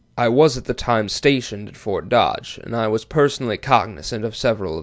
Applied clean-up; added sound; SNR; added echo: none; none; none; none.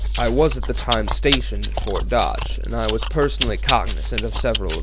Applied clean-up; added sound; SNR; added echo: none; Chewing, mastication; -1 dB; none.